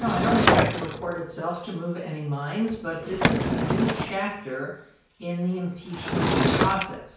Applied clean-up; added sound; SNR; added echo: none; Sliding door / Wood; -2 dB; reverberation time 0.5 s.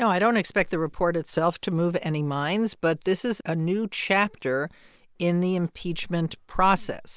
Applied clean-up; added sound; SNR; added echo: none; none; none; none.